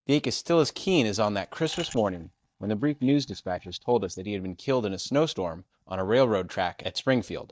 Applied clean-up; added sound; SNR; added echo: neural mask model DeepFilterNet 3.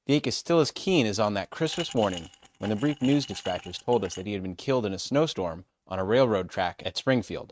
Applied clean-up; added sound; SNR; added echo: neural mask model RNNoise.